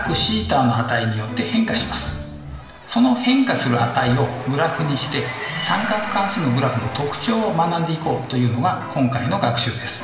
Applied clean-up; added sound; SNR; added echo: none; Applause / Crowd / Cheering; 17 dB; reverberation time 1.0 s.